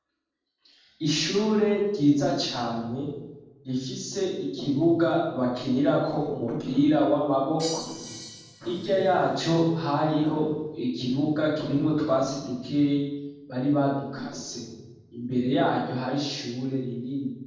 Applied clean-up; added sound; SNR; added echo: neural separator model SepFormer DNS4.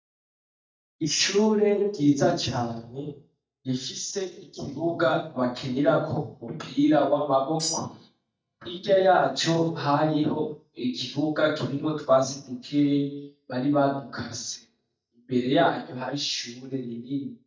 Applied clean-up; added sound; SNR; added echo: neural mask model DeepFilterNet 3.